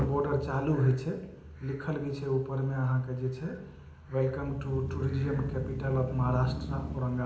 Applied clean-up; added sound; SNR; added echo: none; Engine starting / Accelerating, revving, vroom / Motor vehicle (road); 8 dB; reverberation time 0.8 s.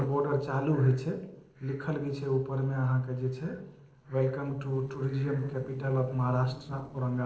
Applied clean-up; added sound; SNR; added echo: neural separator model SepFormer DNS4.